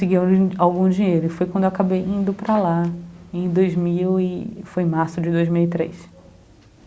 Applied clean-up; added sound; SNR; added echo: none; none; none; none.